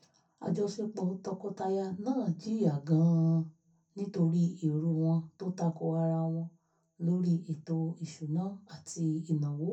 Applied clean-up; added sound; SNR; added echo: none; none; none; reverberation time 0.3 s.